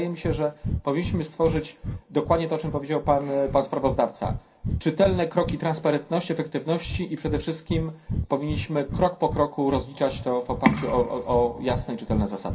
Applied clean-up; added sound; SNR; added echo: none; Breathing; 8 dB; reverberation time 0.3 s.